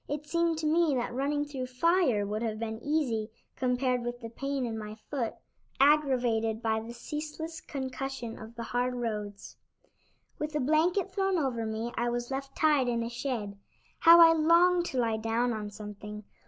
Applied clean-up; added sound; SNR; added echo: none; none; none; none.